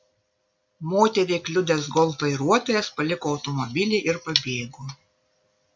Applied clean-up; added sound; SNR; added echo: none; none; none; none.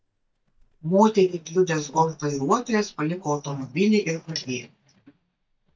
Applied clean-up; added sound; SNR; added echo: neural mask model DeepFilterNet 3.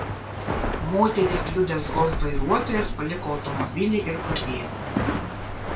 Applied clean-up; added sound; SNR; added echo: none; Walk, footsteps; 2 dB; reverberation time 0.2 s.